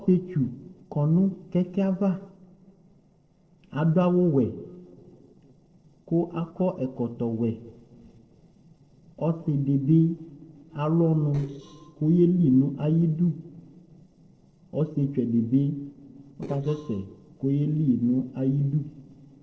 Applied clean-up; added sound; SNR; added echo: neural separator model SepFormer DNS4.